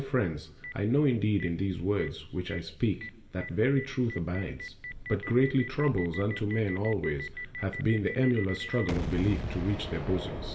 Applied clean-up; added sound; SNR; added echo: none; Boom; 11 dB; reverberation time 0.7 s.